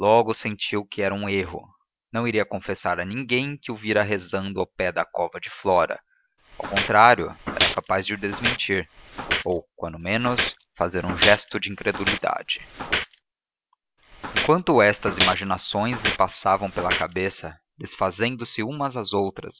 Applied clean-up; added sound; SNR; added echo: none; Walk, footsteps; 5 dB; none.